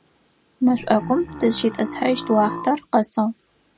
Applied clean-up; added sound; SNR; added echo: none; Burping, eructation; 12 dB; none.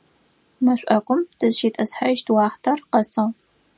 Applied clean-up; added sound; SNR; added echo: none; none; none; none.